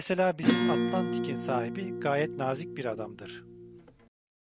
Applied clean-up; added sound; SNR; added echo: none; Acoustic guitar / Strum; -1 dB; none.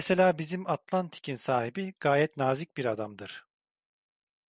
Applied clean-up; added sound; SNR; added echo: none; none; none; none.